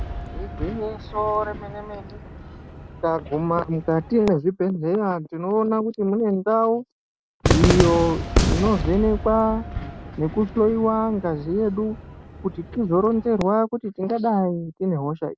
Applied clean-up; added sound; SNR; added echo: none; Cheering / Fireworks; 6 dB; none.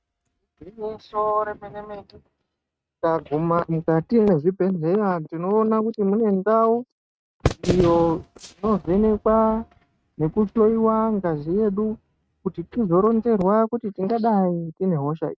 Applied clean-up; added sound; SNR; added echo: neural mask model RNNoise.